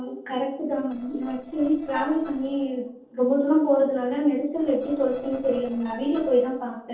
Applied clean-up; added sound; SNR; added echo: neural separator model SepFormer DNS4.